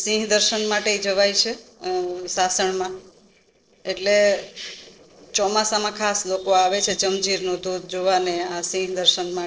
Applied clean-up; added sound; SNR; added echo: neural separator model SepFormer DNS4.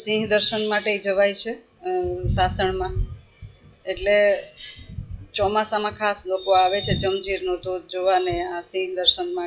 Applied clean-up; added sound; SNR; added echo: classical method WPE with log-MMSE.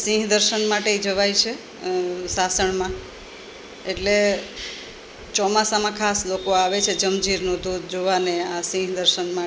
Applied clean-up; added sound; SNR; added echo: none; none; none; none.